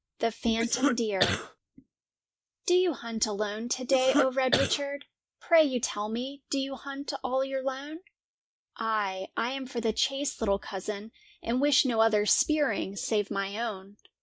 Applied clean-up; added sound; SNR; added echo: neural mask model Resemble Enhance denoiser.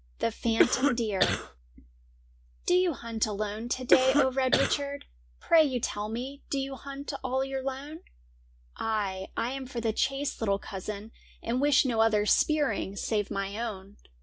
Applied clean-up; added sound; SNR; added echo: none; Cough; -2 dB; none.